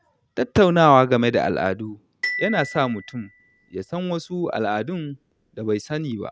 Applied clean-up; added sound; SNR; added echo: none; Glockenspiel; 13 dB; none.